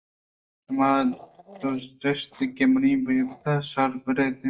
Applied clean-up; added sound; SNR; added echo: neural mask model DeepFilterNet 3.